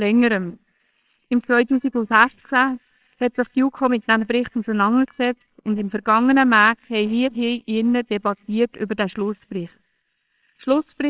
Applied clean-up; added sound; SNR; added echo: neural separator model SepFormer WHAMR!.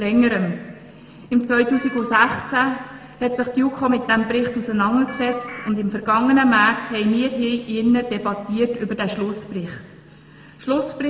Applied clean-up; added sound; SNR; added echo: none; Telephone; 13 dB; reverberation time 1.9 s.